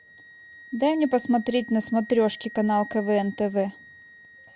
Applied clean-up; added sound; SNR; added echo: none; Wind instrument, woodwind instrument; 19 dB; none.